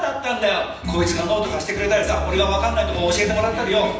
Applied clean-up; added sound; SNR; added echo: none; none; none; reverberation time 0.9 s.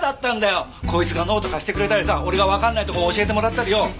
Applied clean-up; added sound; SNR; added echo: none; none; none; none.